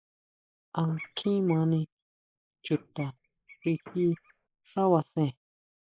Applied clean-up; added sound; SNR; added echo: neural mask model Resemble Enhance denoiser.